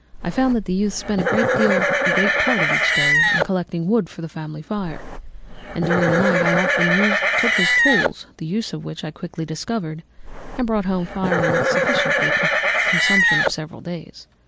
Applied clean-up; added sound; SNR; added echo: none; Livestock, farm animals, working animals; -4 dB; none.